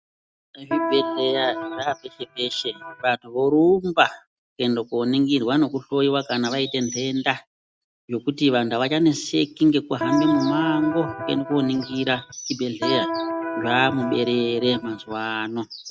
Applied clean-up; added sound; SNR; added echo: neural mask model RNNoise.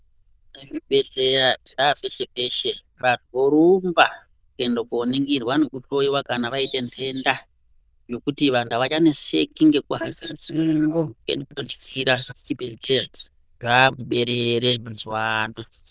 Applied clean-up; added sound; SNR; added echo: neural diffusion model UNIVERSE++.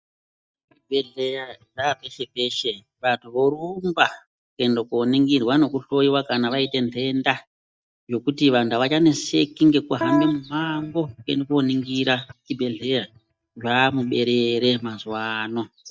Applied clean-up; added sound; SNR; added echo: neural mask model DeepFilterNet 3.